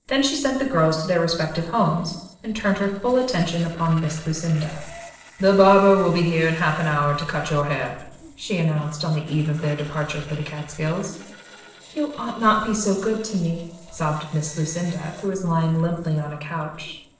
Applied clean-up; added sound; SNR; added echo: neural separator model SepFormer DNS4.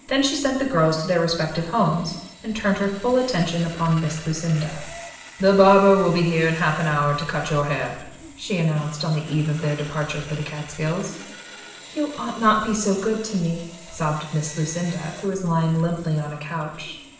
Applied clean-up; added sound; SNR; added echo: none; Sawing; 19 dB; reverberation time 0.8 s.